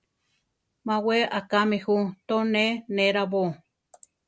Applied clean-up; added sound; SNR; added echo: none; none; none; none.